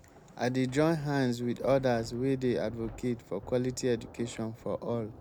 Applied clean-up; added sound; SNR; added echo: none; Thunder; 18 dB; none.